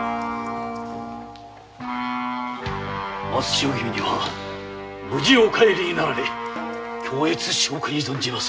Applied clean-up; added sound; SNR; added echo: none; Snare drum; 18 dB; none.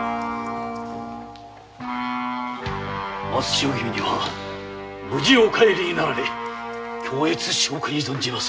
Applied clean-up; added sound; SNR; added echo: none; none; none; none.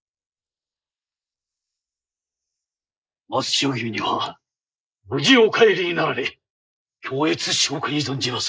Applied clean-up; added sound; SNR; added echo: neural mask model Resemble Enhance denoiser.